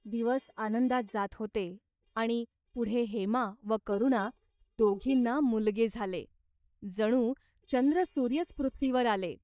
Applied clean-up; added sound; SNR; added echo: neural mask model DeepFilterNet 3.